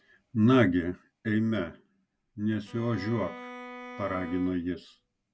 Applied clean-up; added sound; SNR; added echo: none; Bowed string instrument; 16 dB; none.